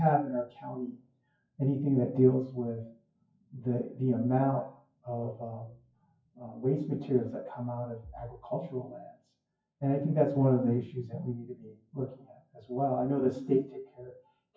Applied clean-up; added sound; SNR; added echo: classical method WPE with log-MMSE.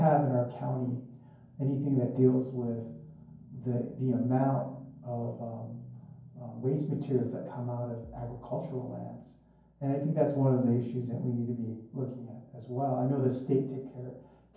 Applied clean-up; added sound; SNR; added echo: none; Bass drum; 19 dB; reverberation time 0.9 s.